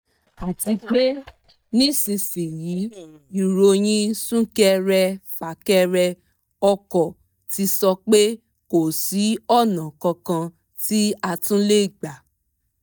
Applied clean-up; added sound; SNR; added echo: neural mask model DeepFilterNet 3.